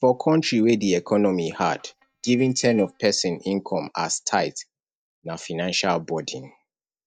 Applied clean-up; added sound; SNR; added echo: neural mask model DeepFilterNet 3.